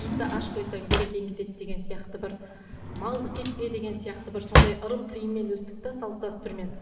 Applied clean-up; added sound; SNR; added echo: none; Drawer open or close; -4 dB; reverberation time 2.3 s.